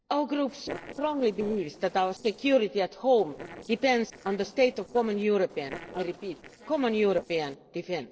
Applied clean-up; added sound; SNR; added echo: neural separator model SepFormer DNS4.